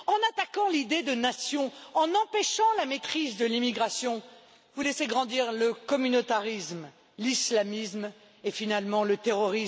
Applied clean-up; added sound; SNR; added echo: none; none; none; none.